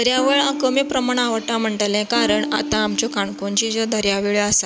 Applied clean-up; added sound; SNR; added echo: none; Electric guitar / Strum; 9 dB; none.